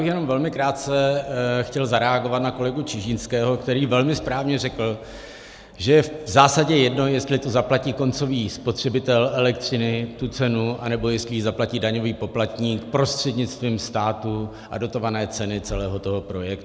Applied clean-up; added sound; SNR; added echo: none; none; none; none.